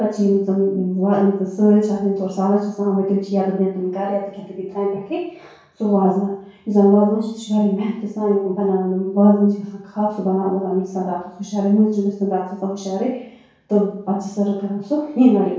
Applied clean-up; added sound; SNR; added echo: none; none; none; reverberation time 0.6 s.